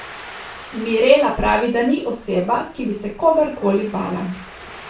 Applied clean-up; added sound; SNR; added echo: none; Ocean; 19 dB; reverberation time 0.4 s.